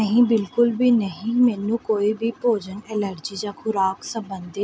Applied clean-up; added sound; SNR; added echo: none; none; none; none.